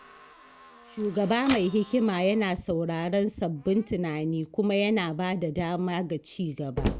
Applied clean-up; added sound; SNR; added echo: none; Typewriter + Slam; 12 dB; none.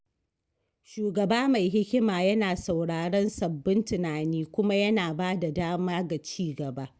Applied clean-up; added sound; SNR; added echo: none; none; none; none.